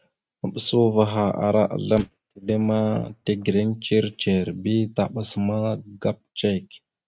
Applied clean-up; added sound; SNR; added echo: neural mask model RNNoise.